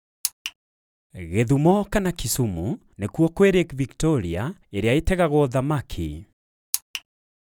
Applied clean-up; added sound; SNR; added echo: none; none; none; none.